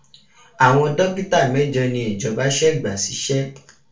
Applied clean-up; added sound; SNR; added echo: none; none; none; reverberation time 0.3 s.